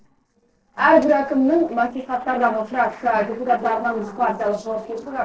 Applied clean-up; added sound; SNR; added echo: neural separator model SepFormer DNS4.